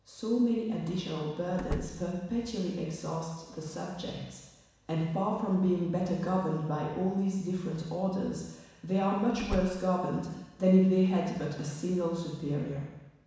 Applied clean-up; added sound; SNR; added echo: none; Slam; 10 dB; reverberation time 1.1 s.